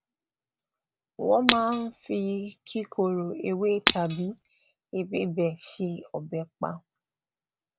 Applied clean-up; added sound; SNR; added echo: none; Shatter; -1 dB; none.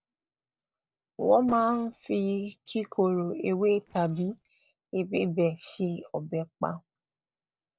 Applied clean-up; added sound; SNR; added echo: neural separator model SepFormer DNS4.